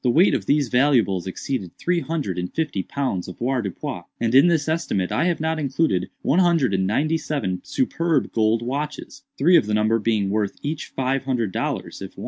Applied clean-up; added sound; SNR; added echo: none; none; none; none.